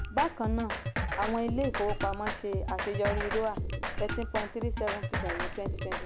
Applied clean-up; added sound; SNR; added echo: none; Drum kit; 0 dB; none.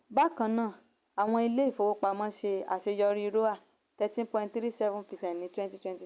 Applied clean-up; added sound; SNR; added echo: none; none; none; none.